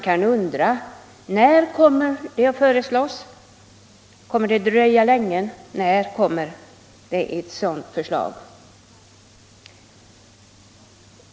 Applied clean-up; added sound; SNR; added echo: none; none; none; none.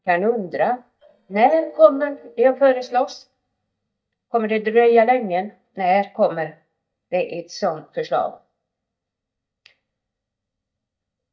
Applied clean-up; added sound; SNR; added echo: neural mask model DeepFilterNet 3.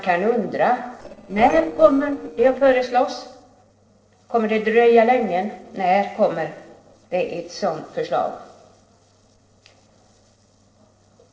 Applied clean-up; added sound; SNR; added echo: neural separator model SepFormer DNS4.